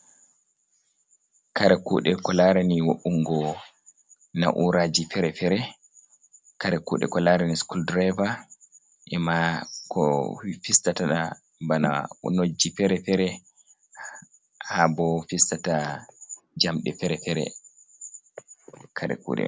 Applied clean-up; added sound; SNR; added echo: none; none; none; none.